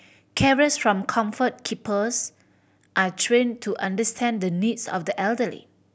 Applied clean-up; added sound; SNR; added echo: none; none; none; none.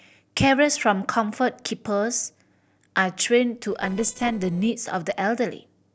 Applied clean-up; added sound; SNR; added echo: neural separator model SepFormer DNS4.